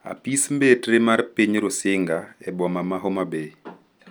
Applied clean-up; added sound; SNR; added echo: none; none; none; none.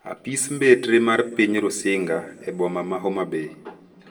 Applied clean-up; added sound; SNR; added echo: none; none; none; reverberation time 1.1 s.